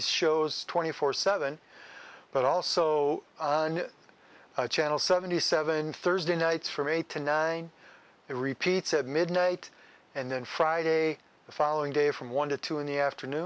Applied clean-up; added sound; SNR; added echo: none; none; none; none.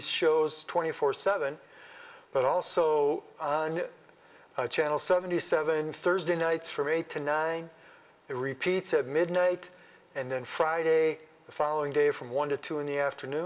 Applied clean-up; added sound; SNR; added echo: none; none; none; reverberation time 1.0 s.